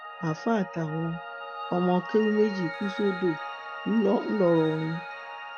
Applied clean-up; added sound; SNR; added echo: none; Piano; 10 dB; none.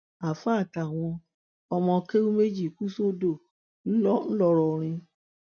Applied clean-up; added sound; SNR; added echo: none; none; none; none.